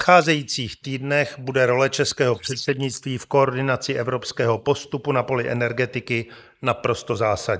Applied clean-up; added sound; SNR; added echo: neural mask model Resemble Enhance denoiser.